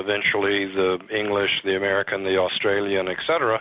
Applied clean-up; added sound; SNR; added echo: none; none; none; none.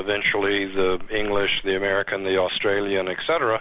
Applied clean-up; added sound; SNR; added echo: none; Squeak; 10 dB; none.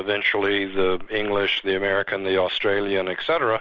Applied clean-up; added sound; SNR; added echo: neural mask model Resemble Enhance denoiser.